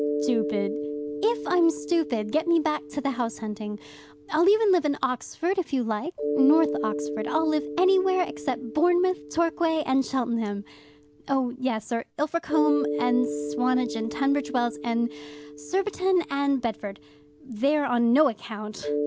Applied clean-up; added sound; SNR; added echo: none; Mallet percussion; 8 dB; none.